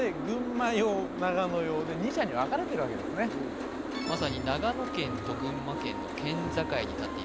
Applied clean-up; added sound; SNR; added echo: none; Boat, Water vehicle; 4 dB; none.